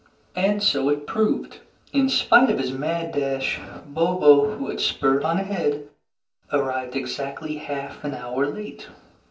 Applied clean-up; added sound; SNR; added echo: none; none; none; reverberation time 0.3 s.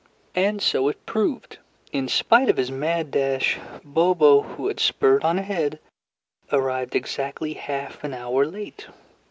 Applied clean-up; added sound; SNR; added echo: none; none; none; none.